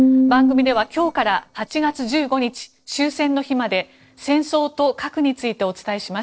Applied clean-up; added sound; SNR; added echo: neural separator model SepFormer DNS4.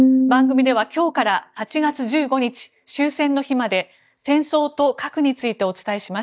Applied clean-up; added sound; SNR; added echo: neural mask model DeepFilterNet 3.